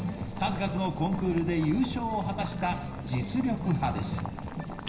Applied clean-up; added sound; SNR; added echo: none; Boiling; 13 dB; reverberation time 0.9 s.